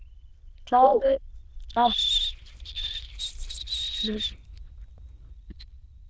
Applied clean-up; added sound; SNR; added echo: neural diffusion model UNIVERSE++.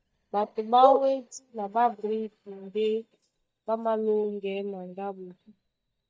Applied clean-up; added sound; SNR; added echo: neural mask model DeepFilterNet 3.